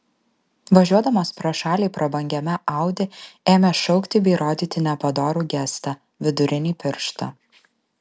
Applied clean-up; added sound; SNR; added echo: none; none; none; none.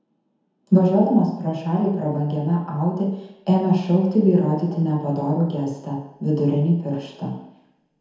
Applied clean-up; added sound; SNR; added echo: none; none; none; reverberation time 1.0 s.